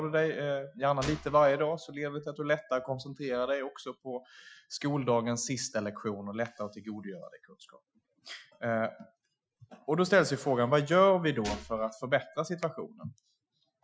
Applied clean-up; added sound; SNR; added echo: classical method Wiener filter.